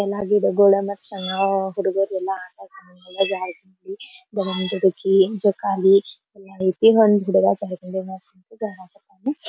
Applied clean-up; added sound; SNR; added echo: none; none; none; none.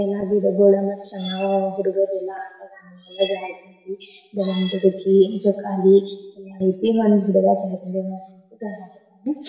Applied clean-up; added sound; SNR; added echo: none; none; none; reverberation time 1.0 s.